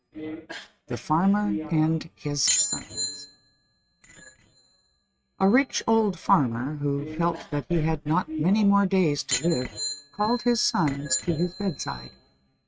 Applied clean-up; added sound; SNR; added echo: neural mask model RNNoise.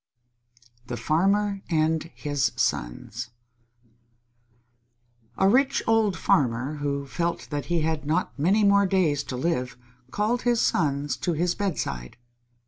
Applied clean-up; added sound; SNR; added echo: none; none; none; none.